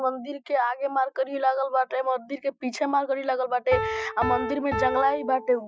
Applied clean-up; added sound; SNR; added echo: classical method Wiener filter.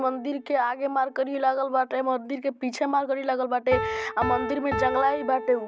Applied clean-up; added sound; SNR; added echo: none; Piano; 9 dB; none.